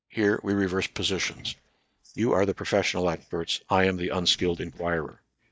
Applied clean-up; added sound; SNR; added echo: neural mask model DeepFilterNet 3.